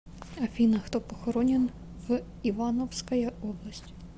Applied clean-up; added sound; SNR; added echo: none; none; none; none.